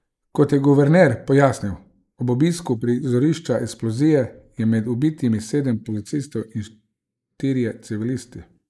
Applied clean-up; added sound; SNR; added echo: neural mask model Resemble Enhance denoiser.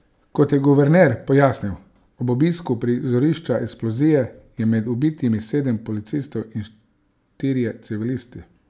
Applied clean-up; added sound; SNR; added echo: none; none; none; none.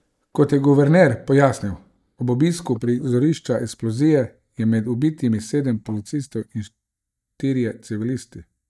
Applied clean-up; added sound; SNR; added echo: neural mask model DeepFilterNet 3.